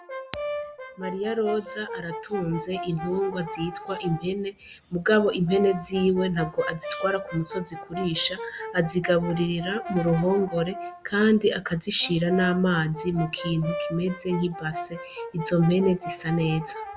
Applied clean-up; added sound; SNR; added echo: none; Brass instrument; 10 dB; none.